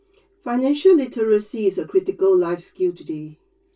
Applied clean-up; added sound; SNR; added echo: none; none; none; reverberation time 0.1 s.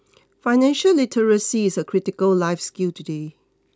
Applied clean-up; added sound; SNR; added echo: none; none; none; none.